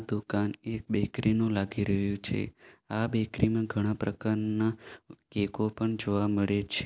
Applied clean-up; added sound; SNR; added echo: none; none; none; none.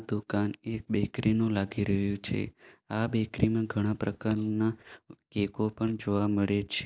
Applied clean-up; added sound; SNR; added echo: neural mask model DeepFilterNet 3.